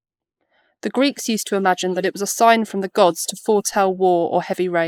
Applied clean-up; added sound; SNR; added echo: neural mask model Resemble Enhance denoiser.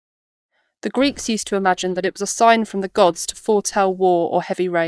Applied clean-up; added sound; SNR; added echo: neural mask model DeepFilterNet 3.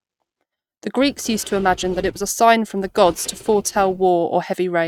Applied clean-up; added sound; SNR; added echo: neural mask model RNNoise.